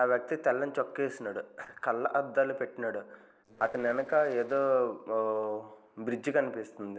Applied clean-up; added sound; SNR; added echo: neural separator model SepFormer DNS4.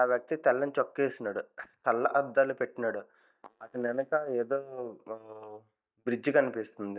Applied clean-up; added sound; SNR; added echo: neural mask model DeepFilterNet 3.